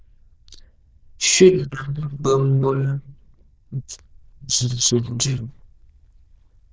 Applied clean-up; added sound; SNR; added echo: neural diffusion model UNIVERSE++.